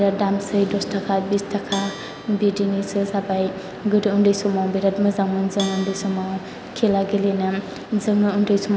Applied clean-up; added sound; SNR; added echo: none; Bell; 19 dB; none.